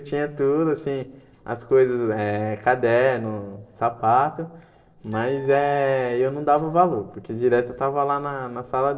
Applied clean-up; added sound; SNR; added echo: neural separator model SepFormer DNS4.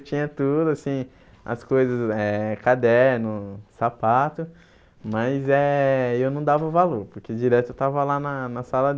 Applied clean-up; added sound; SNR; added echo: none; none; none; none.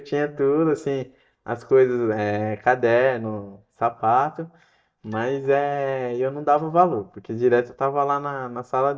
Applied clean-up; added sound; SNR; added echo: neural mask model DeepFilterNet 3.